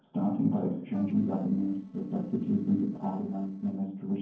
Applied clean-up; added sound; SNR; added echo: neural separator model SepFormer DNS4.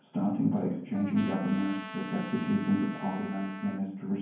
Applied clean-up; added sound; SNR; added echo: none; Trumpet; 14 dB; reverberation time 0.9 s.